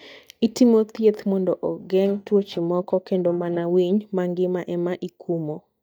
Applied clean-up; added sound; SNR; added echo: neural mask model DeepFilterNet 3.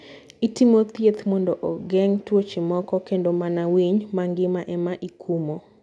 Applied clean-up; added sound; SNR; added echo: none; none; none; none.